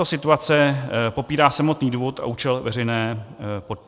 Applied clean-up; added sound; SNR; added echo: none; none; none; none.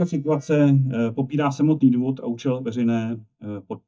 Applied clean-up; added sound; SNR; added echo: neural mask model DeepFilterNet 3.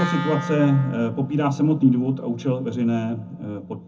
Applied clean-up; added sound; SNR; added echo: none; Wind instrument, woodwind instrument; 12 dB; reverberation time 0.3 s.